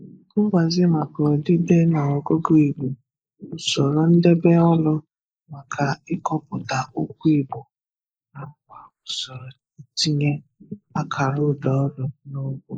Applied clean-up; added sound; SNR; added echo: neural mask model Resemble Enhance denoiser.